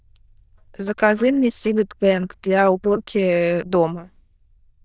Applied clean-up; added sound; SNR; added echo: neural diffusion model UNIVERSE++.